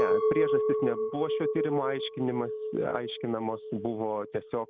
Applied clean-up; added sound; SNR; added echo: none; Chink, clink; -1 dB; none.